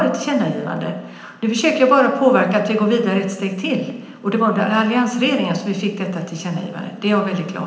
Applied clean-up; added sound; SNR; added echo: none; none; none; reverberation time 0.8 s.